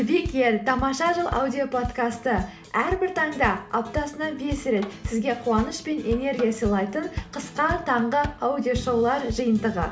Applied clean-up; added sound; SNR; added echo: none; none; none; none.